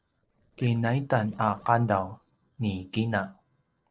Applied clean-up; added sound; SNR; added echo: neural separator model SepFormer DNS4.